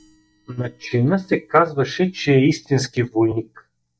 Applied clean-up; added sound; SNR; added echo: neural mask model DeepFilterNet 3.